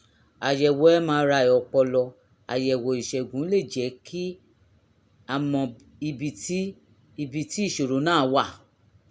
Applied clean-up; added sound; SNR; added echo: none; none; none; none.